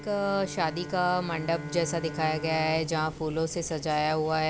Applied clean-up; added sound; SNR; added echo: none; Bowed string instrument; 13 dB; none.